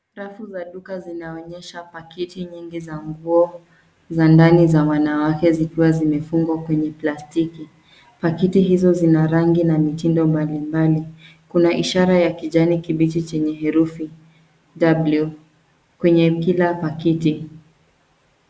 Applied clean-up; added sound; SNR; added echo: none; none; none; none.